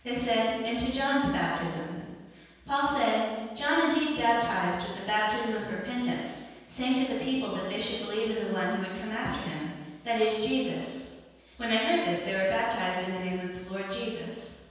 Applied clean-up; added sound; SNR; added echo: none; none; none; reverberation time 1.2 s.